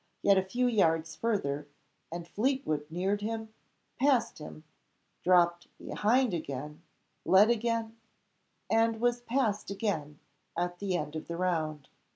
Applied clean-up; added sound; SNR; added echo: none; none; none; none.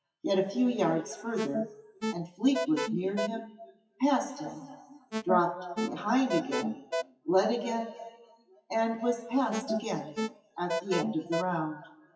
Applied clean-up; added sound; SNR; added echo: classical method WPE with log-MMSE.